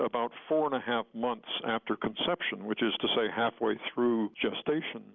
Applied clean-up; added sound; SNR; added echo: none; none; none; none.